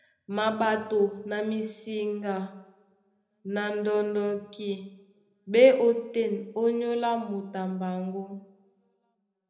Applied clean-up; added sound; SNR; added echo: none; none; none; reverberation time 0.7 s.